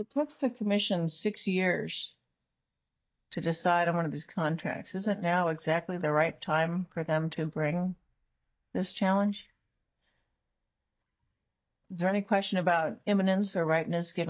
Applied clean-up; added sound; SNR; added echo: neural mask model DeepFilterNet 3.